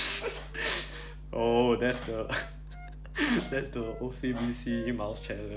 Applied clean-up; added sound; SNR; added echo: none; Wind instrument, woodwind instrument; 19 dB; none.